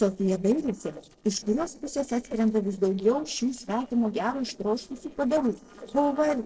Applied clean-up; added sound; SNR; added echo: neural separator model SepFormer DNS4.